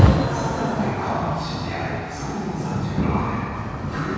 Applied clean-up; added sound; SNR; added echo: none; Rain; -2 dB; reverberation time 2.2 s.